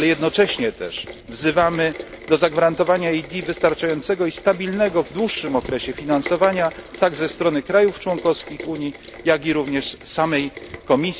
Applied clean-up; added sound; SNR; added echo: none; Rain; 16 dB; none.